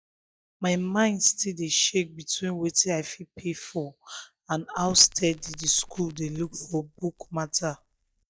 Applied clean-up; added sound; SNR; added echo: neural mask model DeepFilterNet 3.